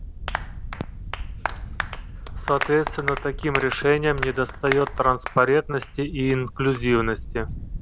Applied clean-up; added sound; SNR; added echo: none; Applause + Camera; 7 dB; none.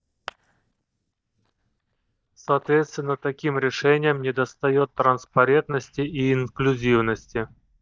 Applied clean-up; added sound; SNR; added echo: neural mask model DeepFilterNet 3.